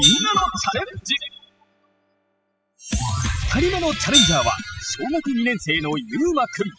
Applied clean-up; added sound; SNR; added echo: classical method spectral subtraction.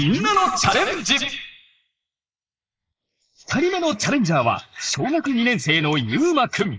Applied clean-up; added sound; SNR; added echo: neural mask model Resemble Enhance denoiser.